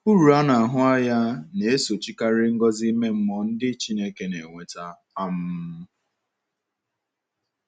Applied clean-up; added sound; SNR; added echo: none; none; none; none.